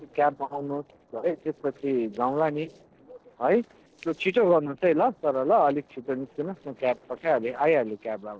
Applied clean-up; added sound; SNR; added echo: neural separator model SepFormer DNS4.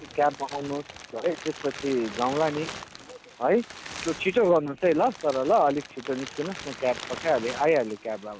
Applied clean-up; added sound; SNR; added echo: none; Crumpling, crinkling; 14 dB; none.